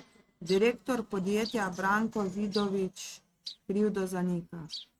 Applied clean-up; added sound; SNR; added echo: neural mask model RNNoise.